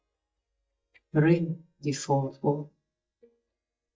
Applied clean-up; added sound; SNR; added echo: neural mask model DeepFilterNet 3.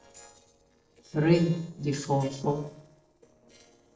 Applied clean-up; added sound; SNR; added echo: neural separator model SepFormer DNS4.